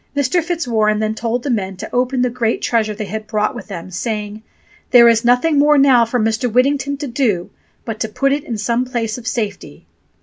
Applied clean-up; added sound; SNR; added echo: none; none; none; none.